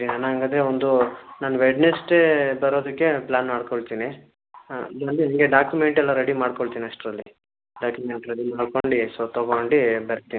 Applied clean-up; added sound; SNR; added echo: none; none; none; none.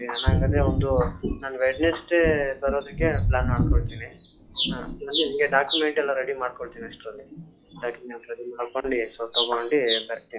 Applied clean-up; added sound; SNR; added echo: classical method log-MMSE.